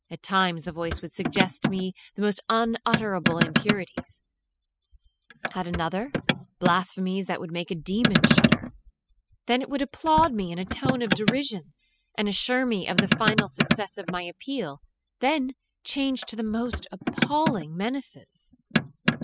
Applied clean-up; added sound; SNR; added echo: classical method spectral subtraction.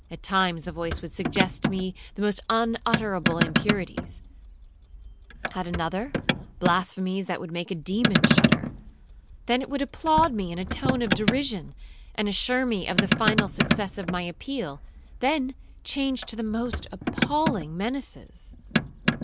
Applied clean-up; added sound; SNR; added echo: none; Motor vehicle (road); 0 dB; none.